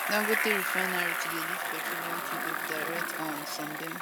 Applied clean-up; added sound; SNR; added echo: none; Bicycle; -4 dB; none.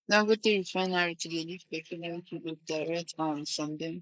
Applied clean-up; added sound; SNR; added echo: neural mask model Resemble Enhance denoiser.